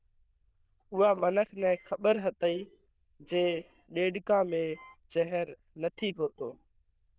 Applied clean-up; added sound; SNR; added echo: neural diffusion model UNIVERSE++.